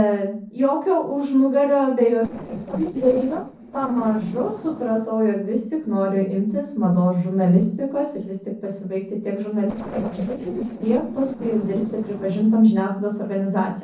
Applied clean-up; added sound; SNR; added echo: neural separator model SepFormer DNS4.